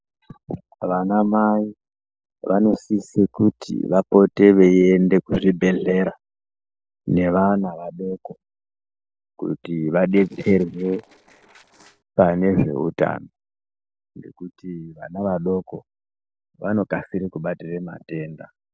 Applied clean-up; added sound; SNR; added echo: neural separator model SepFormer DNS4.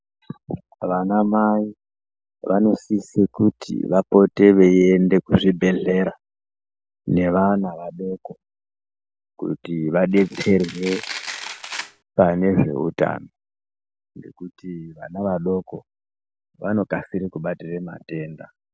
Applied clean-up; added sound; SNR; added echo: none; Domestic sounds, home sounds; 12 dB; none.